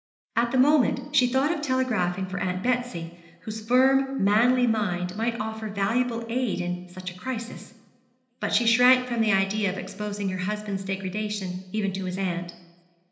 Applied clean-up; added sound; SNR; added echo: none; none; none; reverberation time 1.0 s.